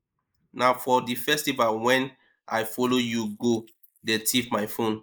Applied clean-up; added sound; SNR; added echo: neural mask model Resemble Enhance denoiser.